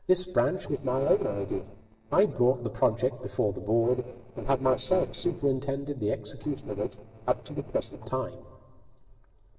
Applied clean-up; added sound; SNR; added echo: neural separator model SepFormer DNS4.